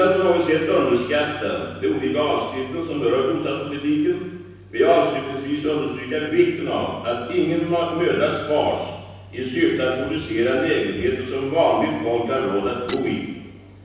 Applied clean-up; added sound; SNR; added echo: none; Shatter; 13 dB; reverberation time 1.1 s.